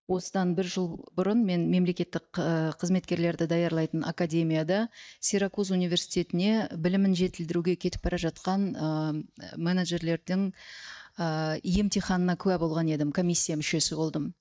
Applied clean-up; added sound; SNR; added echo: neural mask model DeepFilterNet 3.